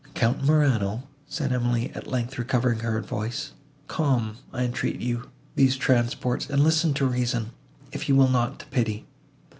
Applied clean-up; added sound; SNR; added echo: none; none; none; none.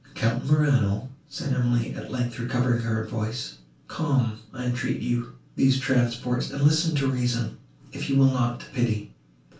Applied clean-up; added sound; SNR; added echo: none; none; none; reverberation time 0.2 s.